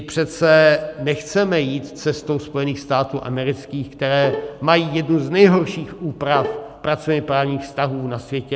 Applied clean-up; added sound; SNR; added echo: none; Bowed string instrument; 10 dB; none.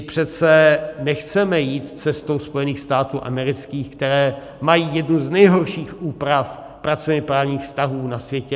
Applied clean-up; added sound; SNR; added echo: none; none; none; none.